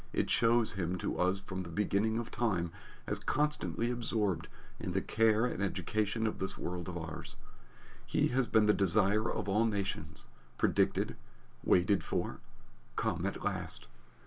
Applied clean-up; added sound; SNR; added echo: none; none; none; none.